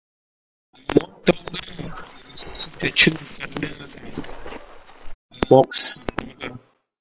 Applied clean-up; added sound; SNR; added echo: neural separator model SepFormer WHAM!.